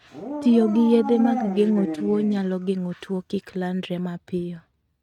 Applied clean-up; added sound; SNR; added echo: neural mask model RNNoise.